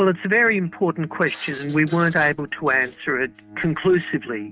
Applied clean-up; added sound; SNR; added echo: neural mask model RNNoise.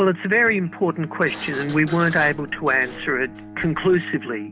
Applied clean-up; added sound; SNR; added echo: none; Sliding door + Bowed string instrument; 16 dB; none.